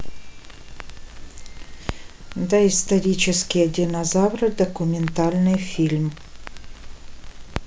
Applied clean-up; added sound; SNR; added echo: none; Crackle; 10 dB; none.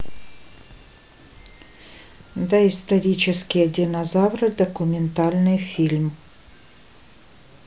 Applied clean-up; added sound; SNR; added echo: none; none; none; none.